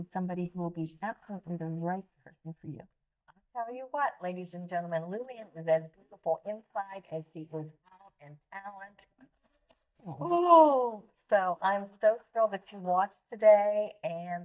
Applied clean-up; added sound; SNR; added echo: neural mask model DeepFilterNet 3.